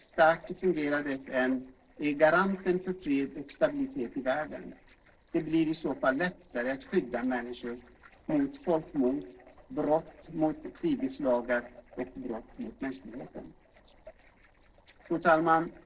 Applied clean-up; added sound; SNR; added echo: neural separator model SepFormer DNS4.